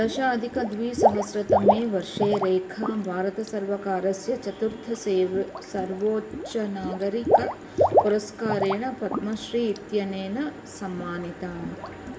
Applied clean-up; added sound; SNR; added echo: none; Water / Liquid; 1 dB; reverberation time 0.6 s.